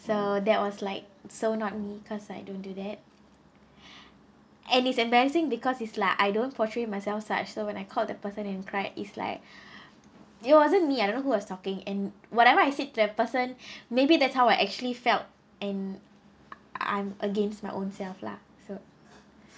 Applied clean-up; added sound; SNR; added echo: none; none; none; none.